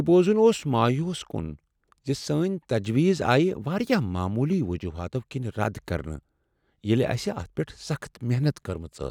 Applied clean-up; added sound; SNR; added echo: none; none; none; none.